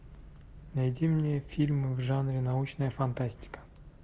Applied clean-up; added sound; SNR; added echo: none; none; none; none.